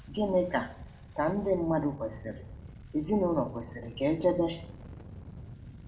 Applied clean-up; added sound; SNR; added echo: none; Engine starting; 14 dB; reverberation time 0.6 s.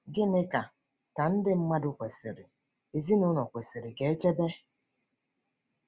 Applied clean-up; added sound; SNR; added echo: none; none; none; none.